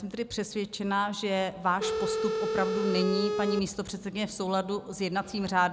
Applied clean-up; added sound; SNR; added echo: none; Telephone; 0 dB; none.